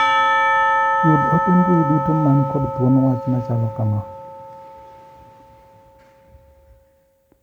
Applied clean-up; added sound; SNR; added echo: none; Church bell / Percussion; 1 dB; none.